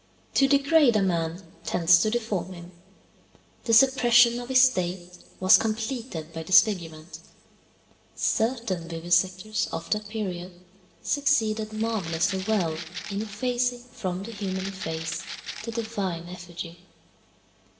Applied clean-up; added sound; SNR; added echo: none; Rattle (instrument); 11 dB; reverberation time 1.6 s.